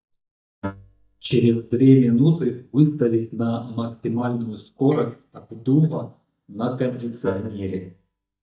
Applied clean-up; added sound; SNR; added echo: neural mask model DeepFilterNet 3.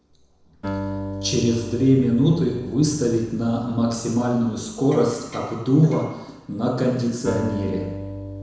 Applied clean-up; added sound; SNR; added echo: none; Acoustic guitar; 12 dB; reverberation time 1.0 s.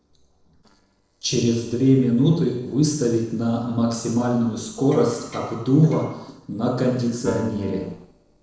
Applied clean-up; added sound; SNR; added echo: neural separator model SepFormer DNS4.